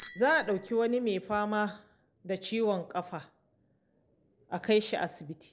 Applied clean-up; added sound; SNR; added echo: none; Bicycle bell; -4 dB; none.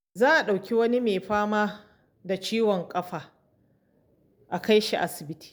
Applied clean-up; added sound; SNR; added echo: none; none; none; none.